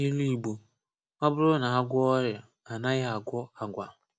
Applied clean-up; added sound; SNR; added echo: none; none; none; none.